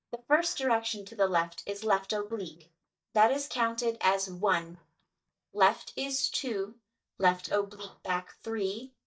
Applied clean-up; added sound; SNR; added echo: neural mask model DeepFilterNet 3.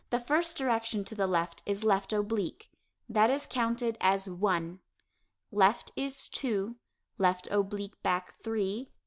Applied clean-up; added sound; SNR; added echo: none; none; none; none.